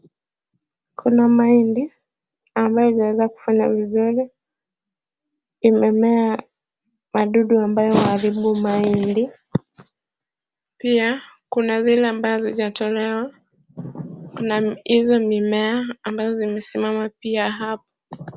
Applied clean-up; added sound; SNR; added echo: none; none; none; none.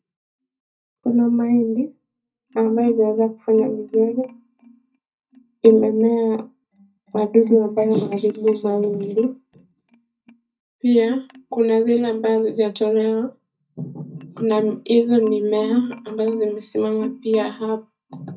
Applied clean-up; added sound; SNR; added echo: neural mask model DeepFilterNet 3.